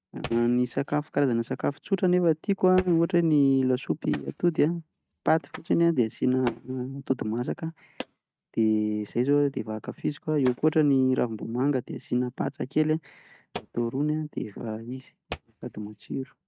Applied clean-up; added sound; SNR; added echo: neural mask model RNNoise.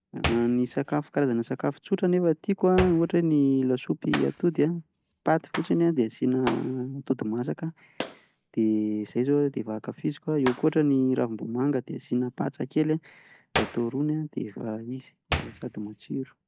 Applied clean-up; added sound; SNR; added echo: none; Hands; 13 dB; none.